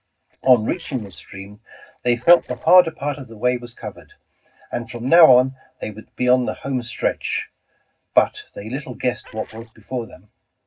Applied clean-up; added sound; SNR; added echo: neural separator model SepFormer DNS4.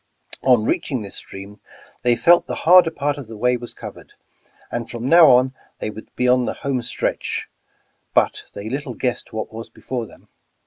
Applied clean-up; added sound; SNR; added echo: none; none; none; none.